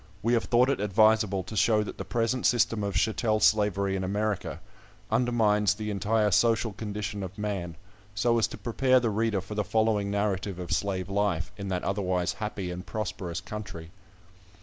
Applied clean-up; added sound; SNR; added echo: none; none; none; none.